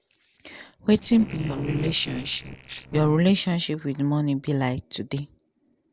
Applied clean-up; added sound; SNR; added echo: neural separator model SepFormer DNS4.